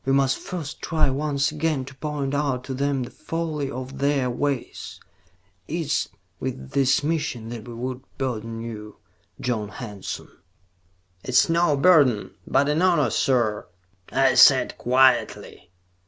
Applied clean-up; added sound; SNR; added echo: none; none; none; none.